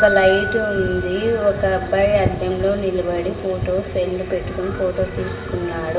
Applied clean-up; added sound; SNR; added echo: none; Keyboard (musical); 12 dB; reverberation time 1.0 s.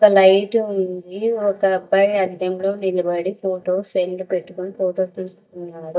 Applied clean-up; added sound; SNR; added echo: neural mask model DeepFilterNet 3.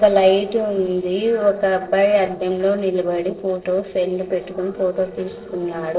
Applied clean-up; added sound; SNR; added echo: neural separator model SepFormer DNS4.